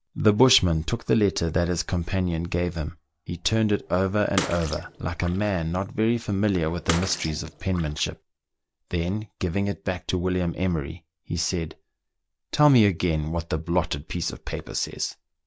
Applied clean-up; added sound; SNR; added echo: none; Bathtub (filling or washing) / Water / Splash, splatter; 11 dB; none.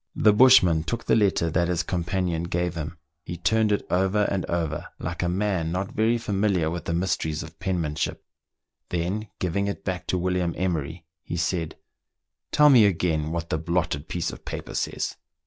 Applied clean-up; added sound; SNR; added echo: none; none; none; none.